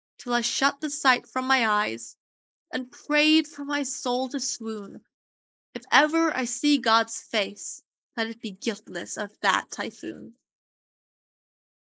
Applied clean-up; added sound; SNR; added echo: neural mask model Resemble Enhance denoiser.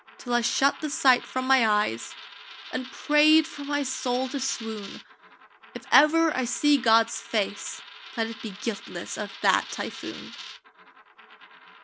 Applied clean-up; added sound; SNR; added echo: none; Coin (dropping); 16 dB; none.